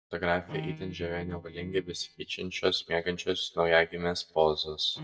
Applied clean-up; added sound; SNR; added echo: neural mask model DeepFilterNet 3.